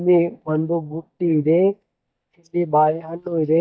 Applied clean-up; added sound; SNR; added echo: neural mask model DeepFilterNet 3.